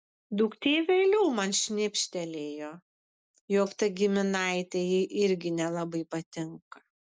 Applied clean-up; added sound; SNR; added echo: none; none; none; none.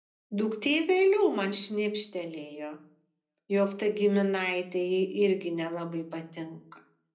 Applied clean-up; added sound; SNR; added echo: none; none; none; reverberation time 0.5 s.